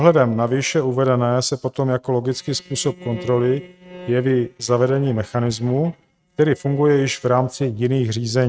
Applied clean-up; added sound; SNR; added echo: neural mask model RNNoise.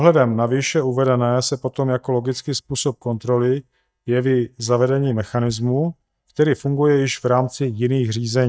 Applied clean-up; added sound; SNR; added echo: neural mask model DeepFilterNet 3.